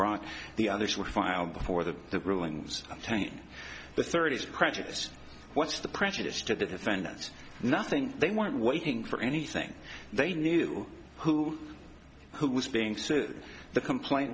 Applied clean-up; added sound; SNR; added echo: none; none; none; none.